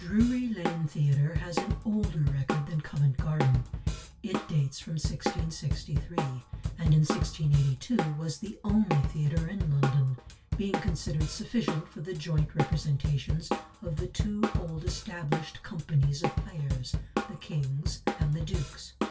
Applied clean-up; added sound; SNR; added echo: none; Drum kit; 3 dB; reverberation time 0.2 s.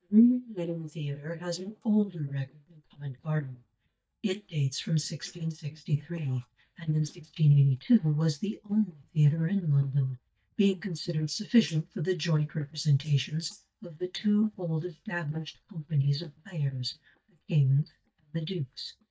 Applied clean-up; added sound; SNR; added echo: neural mask model DeepFilterNet 3.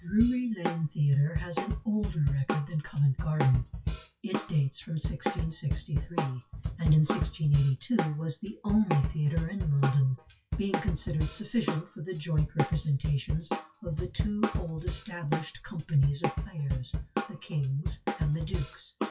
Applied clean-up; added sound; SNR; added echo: classical method WPE with log-MMSE.